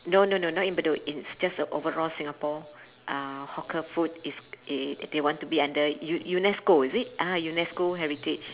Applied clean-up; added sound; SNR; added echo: none; none; none; none.